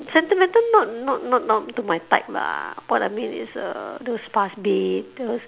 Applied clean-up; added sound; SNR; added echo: none; none; none; none.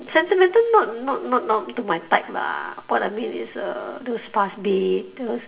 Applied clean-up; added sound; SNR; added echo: none; none; none; reverberation time 0.7 s.